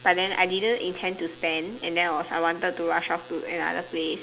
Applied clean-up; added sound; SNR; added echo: none; none; none; none.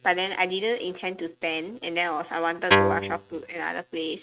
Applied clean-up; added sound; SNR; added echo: neural mask model RNNoise.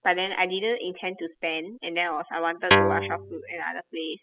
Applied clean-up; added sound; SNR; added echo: classical method spectral subtraction.